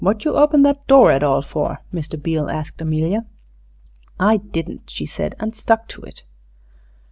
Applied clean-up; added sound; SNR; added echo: none; none; none; none.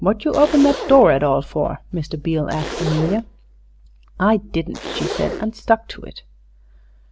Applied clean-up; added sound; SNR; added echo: none; Zipper (clothing); 12 dB; none.